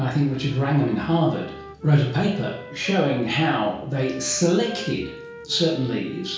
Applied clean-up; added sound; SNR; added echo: none; Wind instrument, woodwind instrument; 17 dB; reverberation time 0.6 s.